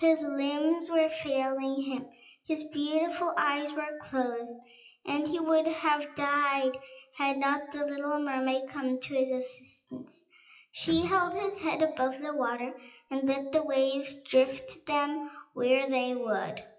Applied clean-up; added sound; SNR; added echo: classical method WPE with log-MMSE.